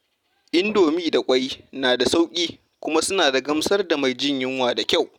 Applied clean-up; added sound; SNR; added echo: none; Walk, footsteps; 17 dB; none.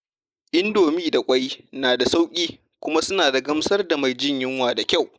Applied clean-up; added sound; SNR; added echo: neural mask model Resemble Enhance denoiser.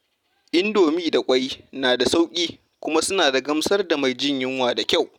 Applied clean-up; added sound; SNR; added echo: none; none; none; none.